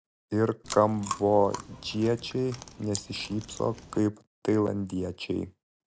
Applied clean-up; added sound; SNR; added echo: none; Chewing, mastication; 13 dB; none.